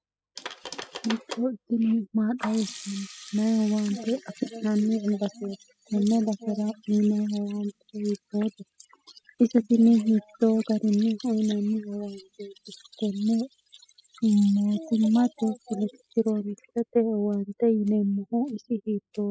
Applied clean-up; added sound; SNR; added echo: classical method spectral subtraction.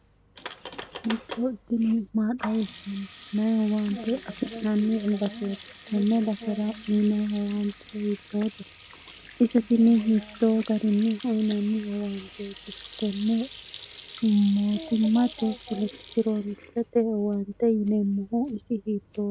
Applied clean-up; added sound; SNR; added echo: none; Sink (filling or washing) / Hands; 16 dB; none.